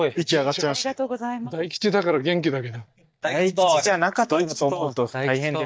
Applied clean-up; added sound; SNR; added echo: neural mask model DeepFilterNet 3.